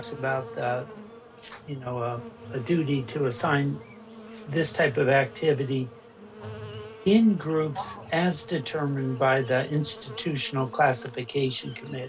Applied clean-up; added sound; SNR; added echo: none; Buzz; 17 dB; none.